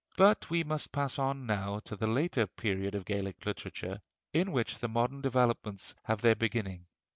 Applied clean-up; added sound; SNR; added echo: none; none; none; none.